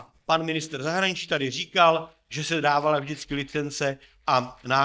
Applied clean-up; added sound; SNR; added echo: neural mask model DeepFilterNet 3.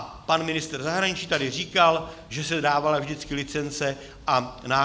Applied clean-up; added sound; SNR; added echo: none; none; none; none.